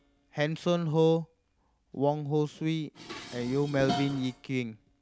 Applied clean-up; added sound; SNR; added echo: none; Dishes, pots, and pans; 13 dB; none.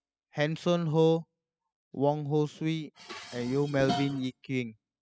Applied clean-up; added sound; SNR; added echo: classical method spectral subtraction.